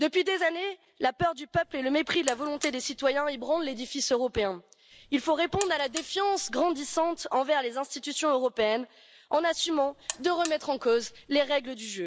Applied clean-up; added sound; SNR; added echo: none; Alarm; 16 dB; none.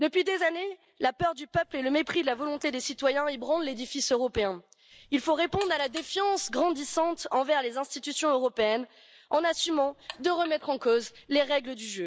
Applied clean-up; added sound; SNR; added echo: neural mask model DeepFilterNet 3.